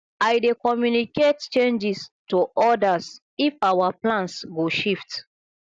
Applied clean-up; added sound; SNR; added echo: none; none; none; none.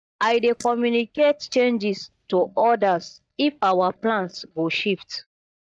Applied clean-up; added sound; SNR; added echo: neural mask model DeepFilterNet 3.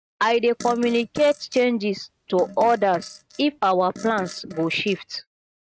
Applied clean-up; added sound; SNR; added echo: neural mask model RNNoise.